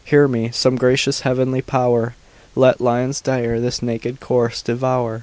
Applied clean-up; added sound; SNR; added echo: none; none; none; none.